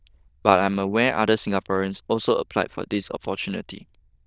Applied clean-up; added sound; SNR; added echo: neural diffusion model UNIVERSE++.